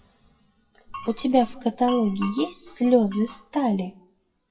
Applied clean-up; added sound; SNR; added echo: classical method WPE with log-MMSE.